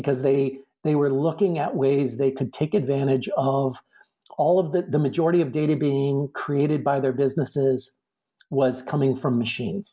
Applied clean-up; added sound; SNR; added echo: none; none; none; none.